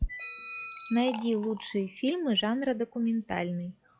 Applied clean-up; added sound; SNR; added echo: classical method log-MMSE.